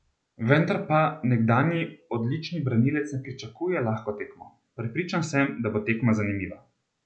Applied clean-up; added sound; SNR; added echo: none; none; none; none.